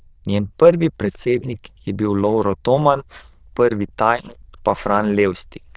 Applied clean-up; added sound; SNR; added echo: neural diffusion model UNIVERSE++.